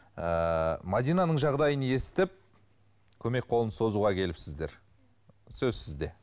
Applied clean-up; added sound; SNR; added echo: none; none; none; none.